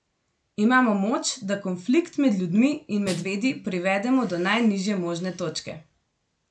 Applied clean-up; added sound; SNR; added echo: none; Snare drum; 17 dB; none.